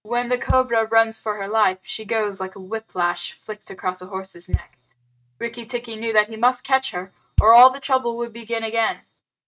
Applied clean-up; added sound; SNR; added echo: neural mask model RNNoise.